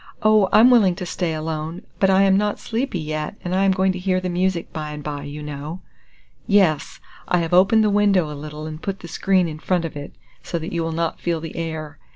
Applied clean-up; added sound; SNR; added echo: none; none; none; none.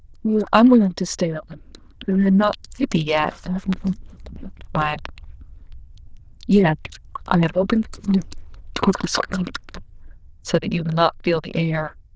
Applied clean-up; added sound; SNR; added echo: neural diffusion model UNIVERSE++.